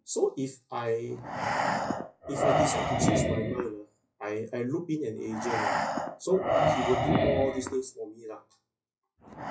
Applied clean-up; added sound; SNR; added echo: classical method WPE with log-MMSE.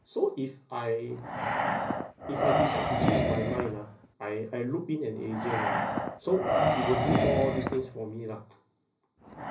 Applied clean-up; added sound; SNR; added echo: none; Breathing; -2 dB; reverberation time 0.5 s.